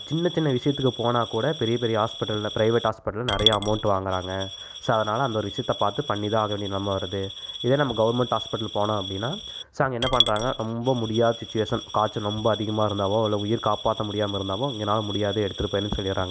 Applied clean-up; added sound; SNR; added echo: none; Coin (dropping) / Glass; 9 dB; none.